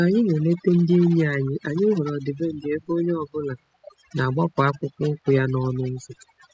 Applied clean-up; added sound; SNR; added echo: classical method spectral subtraction.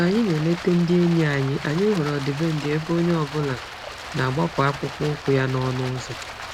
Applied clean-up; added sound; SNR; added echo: none; Stream; 12 dB; none.